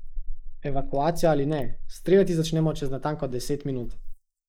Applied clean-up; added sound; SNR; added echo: neural mask model Resemble Enhance denoiser.